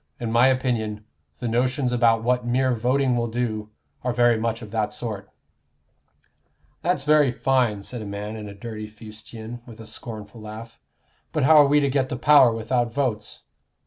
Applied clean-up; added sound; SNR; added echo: none; none; none; none.